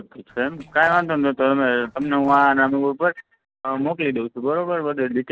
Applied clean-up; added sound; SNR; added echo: neural separator model SepFormer DNS4.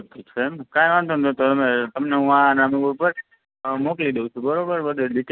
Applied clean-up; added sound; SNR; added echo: none; none; none; none.